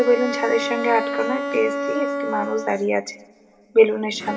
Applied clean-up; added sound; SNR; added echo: none; Bowed string instrument; 6 dB; reverberation time 2.8 s.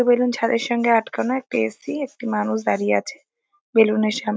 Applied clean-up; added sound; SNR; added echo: none; none; none; none.